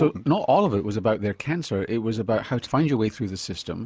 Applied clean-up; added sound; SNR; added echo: none; none; none; none.